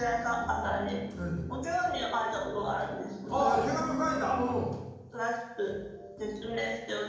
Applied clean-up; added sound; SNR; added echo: none; none; none; reverberation time 1.0 s.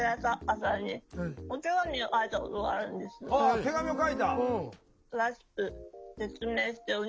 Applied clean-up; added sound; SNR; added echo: none; none; none; none.